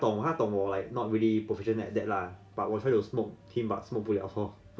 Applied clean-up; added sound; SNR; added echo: none; none; none; none.